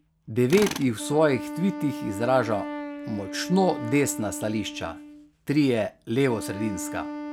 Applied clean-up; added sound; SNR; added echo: none; Tools + Wind instrument, woodwind instrument; 9 dB; none.